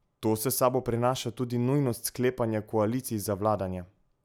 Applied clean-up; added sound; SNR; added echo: none; none; none; none.